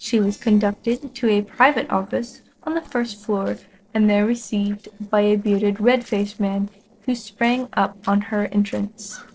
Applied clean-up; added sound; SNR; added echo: neural separator model SepFormer DNS4.